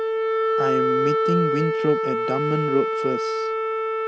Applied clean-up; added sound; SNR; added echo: none; Wind instrument, woodwind instrument; -4 dB; none.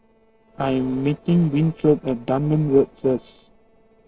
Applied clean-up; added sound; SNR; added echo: neural separator model SepFormer DNS4.